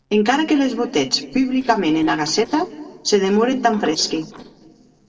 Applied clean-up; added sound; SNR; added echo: neural separator model SepFormer DNS4.